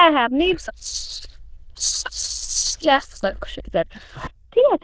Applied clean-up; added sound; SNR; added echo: neural diffusion model UNIVERSE++.